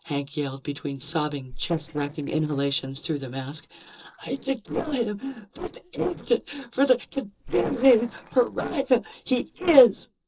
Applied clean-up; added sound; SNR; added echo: neural separator model SepFormer DNS4.